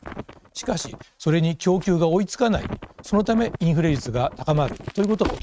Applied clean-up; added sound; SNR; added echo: neural mask model RNNoise.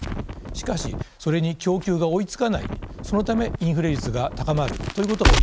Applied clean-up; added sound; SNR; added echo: none; Crackle + Wind; 2 dB; none.